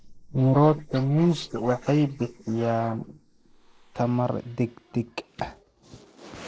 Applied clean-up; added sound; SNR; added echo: neural mask model Resemble Enhance denoiser.